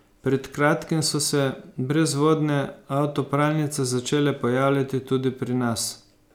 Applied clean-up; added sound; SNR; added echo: none; none; none; none.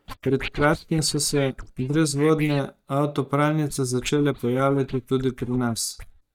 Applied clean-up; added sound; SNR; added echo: neural mask model DeepFilterNet 3.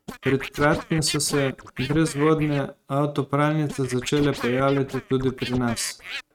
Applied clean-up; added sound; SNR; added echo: neural mask model RNNoise.